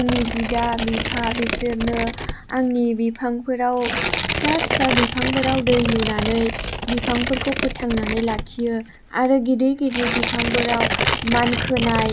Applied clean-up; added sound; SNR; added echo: none; Tearing; 3 dB; none.